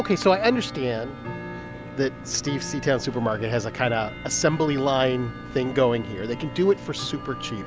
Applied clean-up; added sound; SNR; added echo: none; Tick-tock / Bell; 13 dB; none.